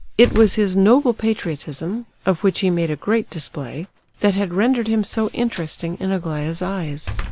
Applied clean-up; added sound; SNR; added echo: none; Slam; 14 dB; none.